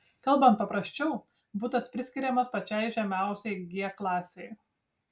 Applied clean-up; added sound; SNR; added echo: none; none; none; none.